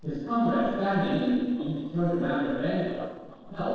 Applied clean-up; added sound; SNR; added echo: neural separator model SepFormer DNS4.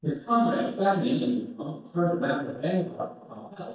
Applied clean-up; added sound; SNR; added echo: neural mask model DeepFilterNet 3.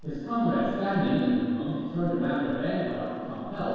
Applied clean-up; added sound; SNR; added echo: none; Boiling; 19 dB; reverberation time 2.0 s.